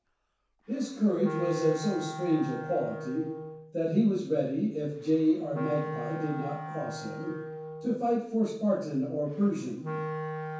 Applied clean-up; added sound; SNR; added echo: none; Wind instrument, woodwind instrument; 9 dB; reverberation time 0.7 s.